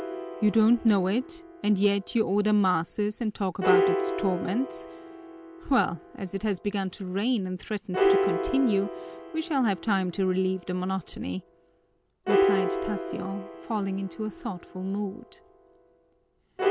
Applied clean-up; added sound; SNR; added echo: none; Piano; 3 dB; none.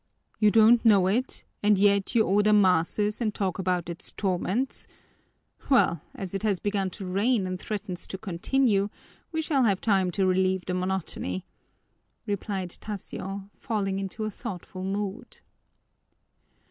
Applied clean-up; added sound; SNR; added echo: none; none; none; none.